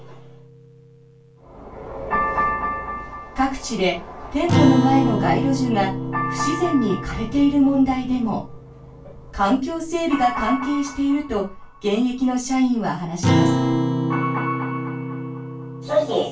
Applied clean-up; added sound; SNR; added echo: none; Acoustic guitar; 4 dB; reverberation time 0.2 s.